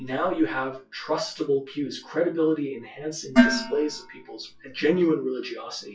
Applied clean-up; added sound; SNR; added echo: classical method WPE with log-MMSE.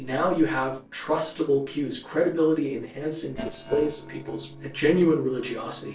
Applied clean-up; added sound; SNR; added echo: neural separator model SepFormer DNS4.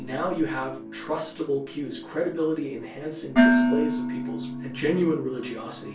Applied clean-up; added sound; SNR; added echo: none; Dishes, pots, and pans; -1 dB; reverberation time 0.3 s.